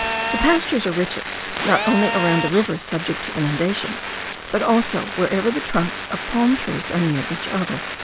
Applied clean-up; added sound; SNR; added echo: none; Telephone; 5 dB; none.